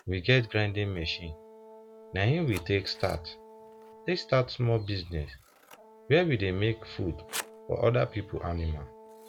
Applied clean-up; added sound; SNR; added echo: none; Scissors + Brass instrument; 18 dB; none.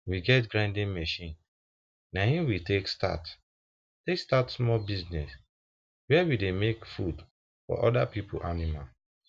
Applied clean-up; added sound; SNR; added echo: none; none; none; none.